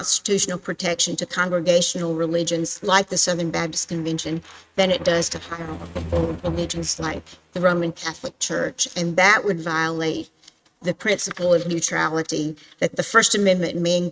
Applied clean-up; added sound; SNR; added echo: neural mask model RNNoise.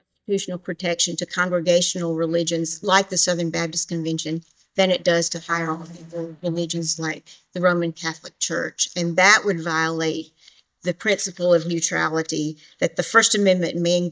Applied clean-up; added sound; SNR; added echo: neural mask model DeepFilterNet 3.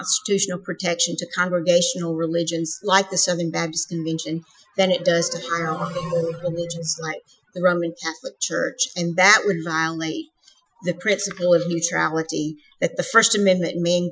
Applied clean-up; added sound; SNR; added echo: classical method Wiener filter.